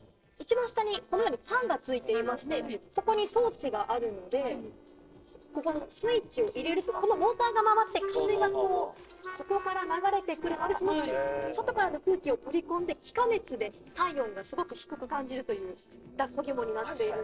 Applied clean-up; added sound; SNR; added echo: neural separator model SepFormer DNS4.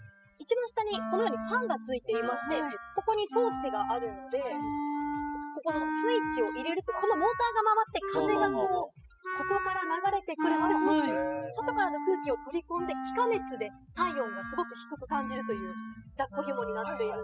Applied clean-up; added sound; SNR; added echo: classical method spectral subtraction.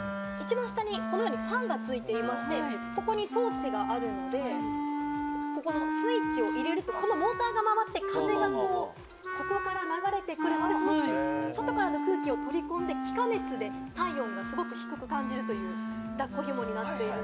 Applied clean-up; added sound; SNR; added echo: none; Wind instrument, woodwind instrument; 1 dB; none.